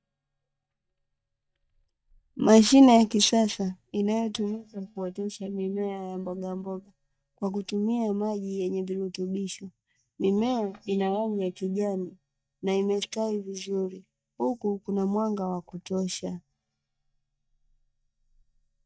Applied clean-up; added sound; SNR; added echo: neural mask model DeepFilterNet 3.